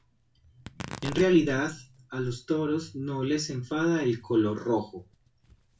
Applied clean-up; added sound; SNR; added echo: none; Tearing; 20 dB; reverberation time 0.2 s.